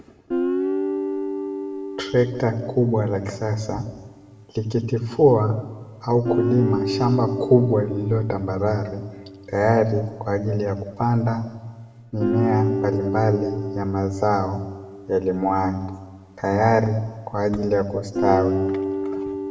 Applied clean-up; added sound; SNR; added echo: none; Guitar; 6 dB; reverberation time 1.4 s.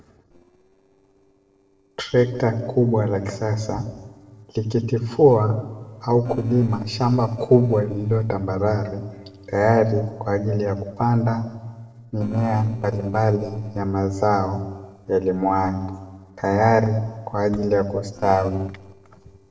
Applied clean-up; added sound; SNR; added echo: neural separator model SepFormer DNS4.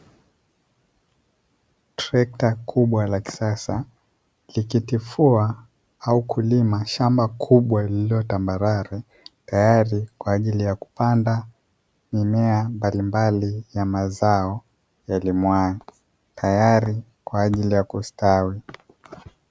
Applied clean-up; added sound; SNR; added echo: none; none; none; none.